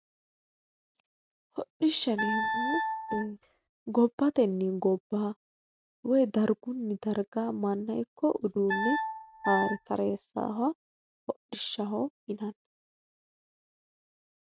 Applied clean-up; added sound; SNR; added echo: neural mask model RNNoise.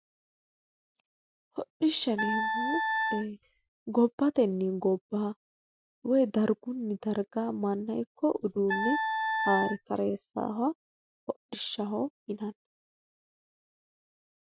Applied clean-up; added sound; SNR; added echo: classical method Wiener filter.